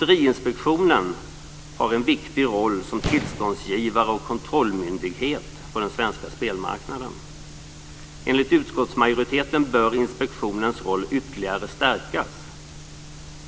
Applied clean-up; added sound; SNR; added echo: none; Boom; 10 dB; none.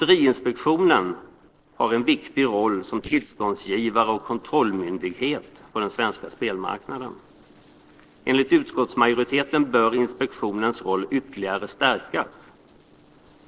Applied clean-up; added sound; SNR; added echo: neural separator model SepFormer DNS4.